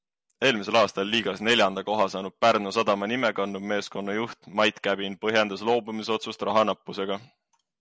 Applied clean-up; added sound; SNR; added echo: none; none; none; none.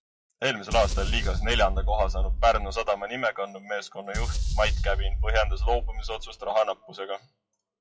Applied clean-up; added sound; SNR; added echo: classical method WPE with log-MMSE.